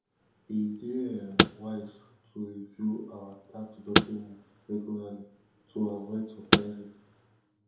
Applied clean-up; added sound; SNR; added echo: none; Car; -4 dB; reverberation time 2.6 s.